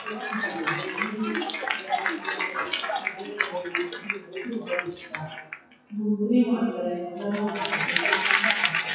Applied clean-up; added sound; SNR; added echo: classical method WPE with log-MMSE.